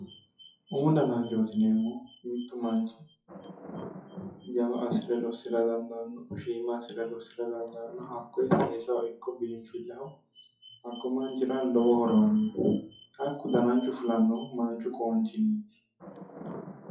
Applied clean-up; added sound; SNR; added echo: classical method WPE with log-MMSE.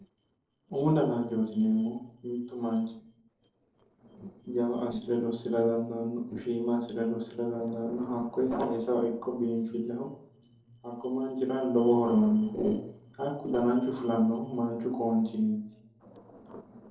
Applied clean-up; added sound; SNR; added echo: neural separator model SepFormer DNS4.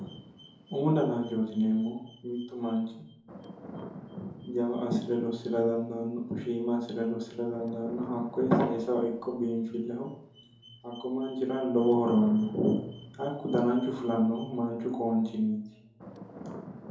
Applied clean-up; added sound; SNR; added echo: none; Thunder / Rain; 17 dB; reverberation time 2.6 s.